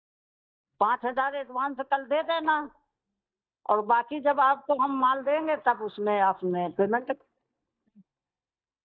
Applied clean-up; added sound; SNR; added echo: neural mask model DeepFilterNet 3.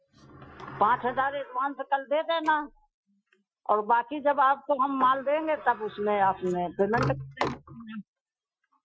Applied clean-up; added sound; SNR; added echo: classical method Wiener filter.